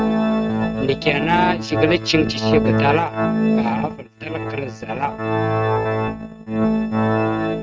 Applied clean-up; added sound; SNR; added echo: neural mask model RNNoise.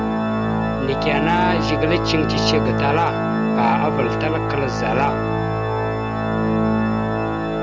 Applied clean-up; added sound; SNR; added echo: none; Organ; -4 dB; none.